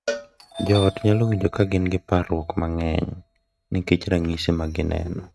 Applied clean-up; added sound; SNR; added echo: neural mask model RNNoise.